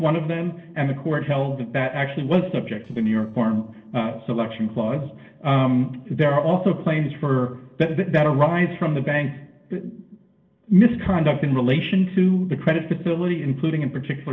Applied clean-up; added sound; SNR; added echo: neural separator model SepFormer DNS4.